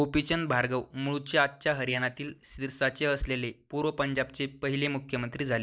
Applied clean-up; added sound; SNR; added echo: neural mask model Resemble Enhance denoiser.